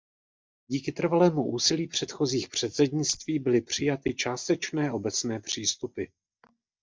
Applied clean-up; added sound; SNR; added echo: neural mask model DeepFilterNet 3.